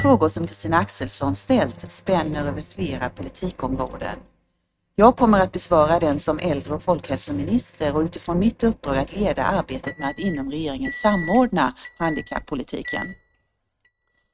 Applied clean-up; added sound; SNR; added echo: neural mask model RNNoise.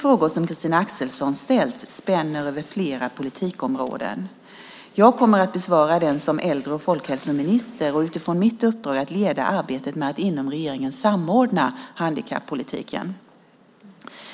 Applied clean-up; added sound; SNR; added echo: none; none; none; none.